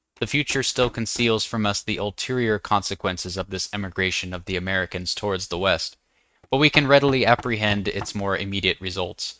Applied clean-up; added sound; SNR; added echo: neural mask model RNNoise.